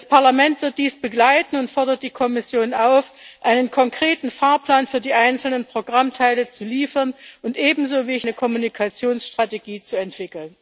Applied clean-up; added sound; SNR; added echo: none; none; none; none.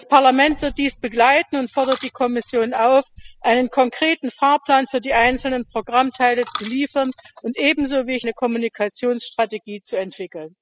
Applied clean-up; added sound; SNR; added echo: classical method spectral subtraction.